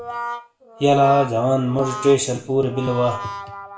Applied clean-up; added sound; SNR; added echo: none; Brass instrument; 12 dB; reverberation time 0.5 s.